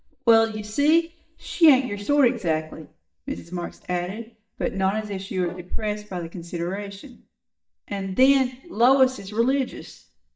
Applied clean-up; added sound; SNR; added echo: neural mask model DeepFilterNet 3.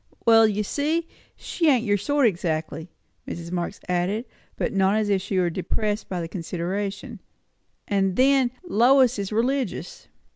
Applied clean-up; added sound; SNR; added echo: none; none; none; none.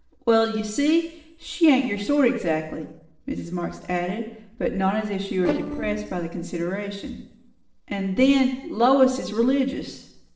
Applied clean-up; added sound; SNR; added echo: neural separator model SepFormer DNS4.